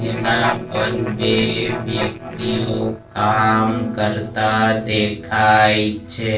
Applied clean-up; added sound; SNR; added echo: neural separator model SepFormer DNS4.